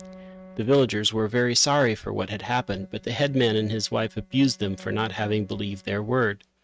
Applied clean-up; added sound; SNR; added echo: neural mask model RNNoise.